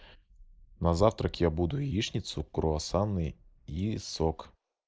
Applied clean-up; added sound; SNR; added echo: neural mask model Resemble Enhance denoiser.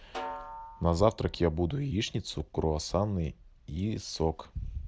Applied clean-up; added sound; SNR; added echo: none; Snare drum; 14 dB; none.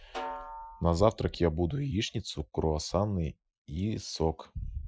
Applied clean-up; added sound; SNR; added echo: classical method Wiener filter.